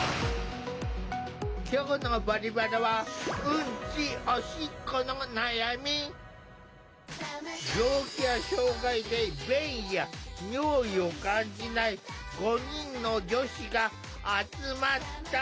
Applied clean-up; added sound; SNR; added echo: none; none; none; none.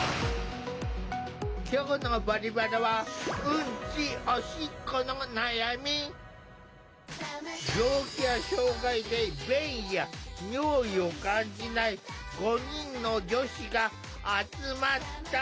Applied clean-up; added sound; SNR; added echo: none; Fireworks; 19 dB; none.